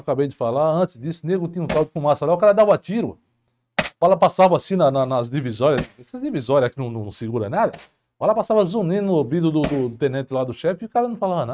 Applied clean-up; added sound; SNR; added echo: neural mask model RNNoise.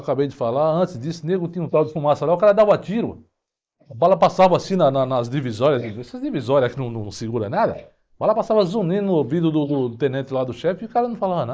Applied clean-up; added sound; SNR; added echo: neural mask model Resemble Enhance denoiser.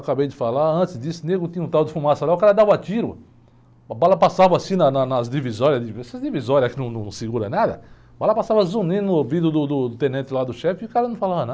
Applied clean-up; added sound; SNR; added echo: none; none; none; none.